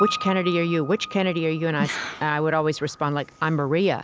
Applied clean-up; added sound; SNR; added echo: none; Piano; 12 dB; none.